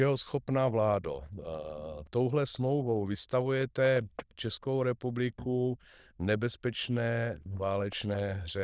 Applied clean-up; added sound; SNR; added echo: neural diffusion model UNIVERSE++.